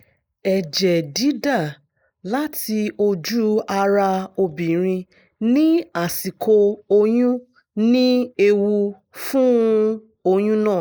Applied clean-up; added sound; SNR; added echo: neural mask model Resemble Enhance denoiser.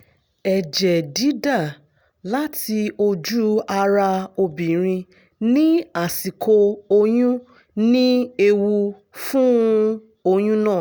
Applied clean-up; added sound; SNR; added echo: none; none; none; none.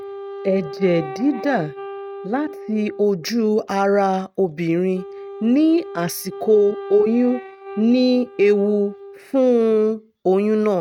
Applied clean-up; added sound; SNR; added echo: neural mask model RNNoise.